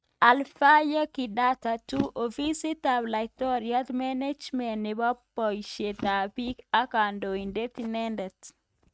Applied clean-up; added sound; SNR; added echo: neural mask model RNNoise.